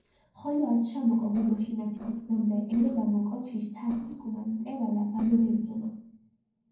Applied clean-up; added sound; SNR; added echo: neural separator model SepFormer DNS4.